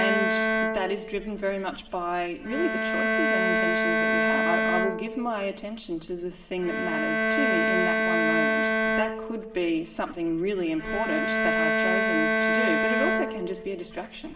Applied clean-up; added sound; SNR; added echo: none; Bowed string instrument; -4 dB; reverberation time 1.5 s.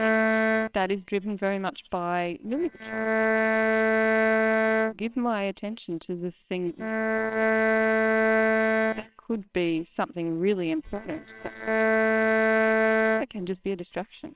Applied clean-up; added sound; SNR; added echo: neural separator model SepFormer WHAMR!.